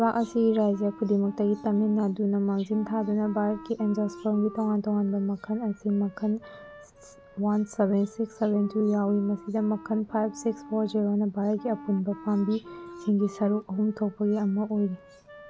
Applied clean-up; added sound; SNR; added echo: none; Wind instrument, woodwind instrument; 19 dB; none.